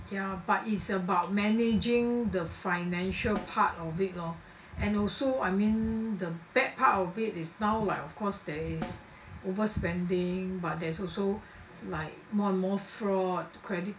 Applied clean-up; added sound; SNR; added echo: none; Snare drum; 17 dB; reverberation time 0.3 s.